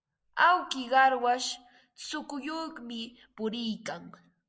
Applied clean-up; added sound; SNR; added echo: neural mask model Resemble Enhance denoiser.